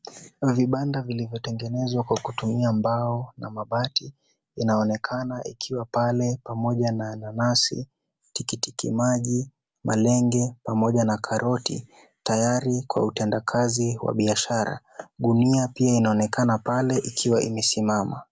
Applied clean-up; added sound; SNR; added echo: none; none; none; none.